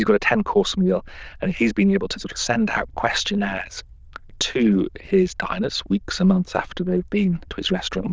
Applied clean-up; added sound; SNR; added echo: neural diffusion model UNIVERSE++.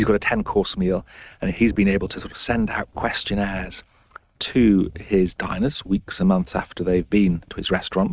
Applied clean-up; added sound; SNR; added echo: neural mask model RNNoise.